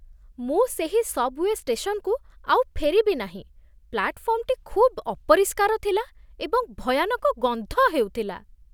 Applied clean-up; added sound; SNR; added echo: none; none; none; none.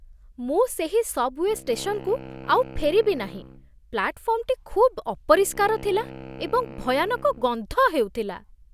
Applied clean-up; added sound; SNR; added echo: none; Wind instrument, woodwind instrument; 18 dB; none.